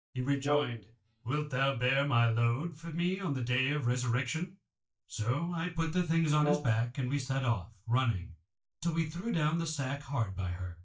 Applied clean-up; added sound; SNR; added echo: neural mask model DeepFilterNet 3.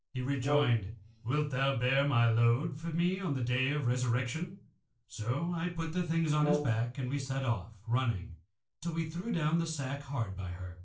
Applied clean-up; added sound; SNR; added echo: neural separator model SepFormer DNS4.